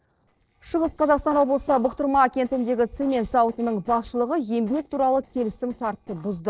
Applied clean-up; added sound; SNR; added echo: neural separator model SepFormer DNS4.